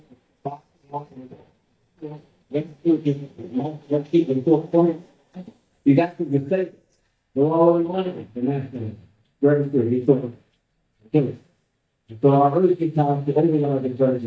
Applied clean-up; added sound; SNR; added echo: neural mask model DeepFilterNet 3.